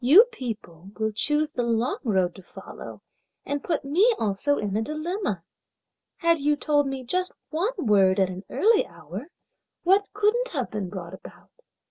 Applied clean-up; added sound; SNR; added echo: none; none; none; none.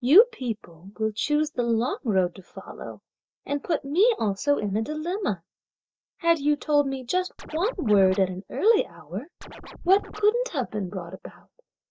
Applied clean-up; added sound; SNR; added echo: neural mask model DeepFilterNet 3.